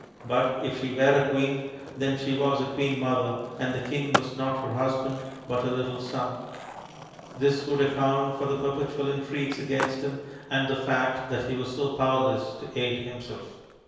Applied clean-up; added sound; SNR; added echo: none; Skateboard; 13 dB; reverberation time 1.2 s.